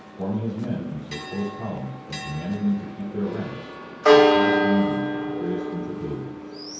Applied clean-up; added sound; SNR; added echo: none; Church bell; -5 dB; reverberation time 0.9 s.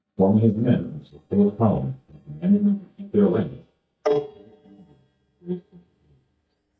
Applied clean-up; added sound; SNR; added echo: neural mask model DeepFilterNet 3.